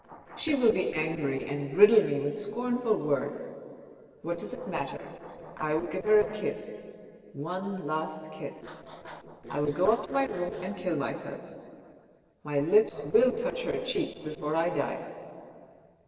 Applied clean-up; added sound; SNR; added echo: neural separator model SepFormer DNS4.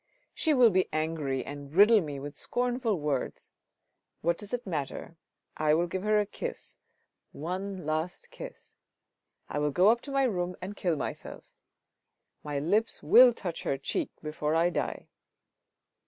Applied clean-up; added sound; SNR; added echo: none; none; none; none.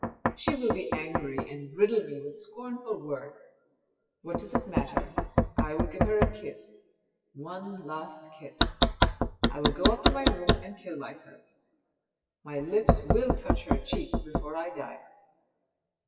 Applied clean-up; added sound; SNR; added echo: classical method WPE with log-MMSE.